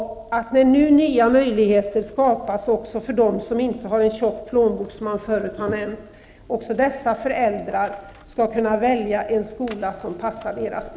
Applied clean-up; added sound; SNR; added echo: none; none; none; none.